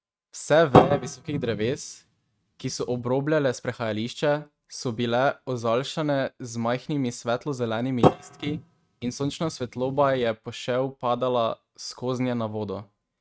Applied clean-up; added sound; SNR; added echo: neural mask model RNNoise.